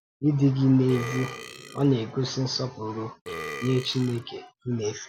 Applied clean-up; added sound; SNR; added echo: none; Burping, eructation; 13 dB; none.